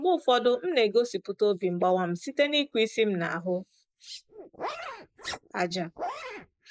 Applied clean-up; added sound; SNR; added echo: neural mask model Resemble Enhance denoiser.